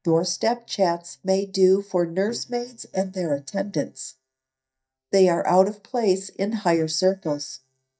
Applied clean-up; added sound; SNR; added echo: neural mask model DeepFilterNet 3.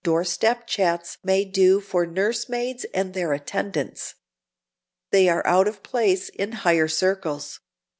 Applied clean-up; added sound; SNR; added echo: none; none; none; none.